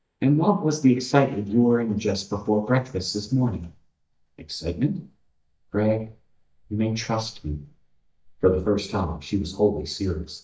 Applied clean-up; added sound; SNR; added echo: neural mask model DeepFilterNet 3.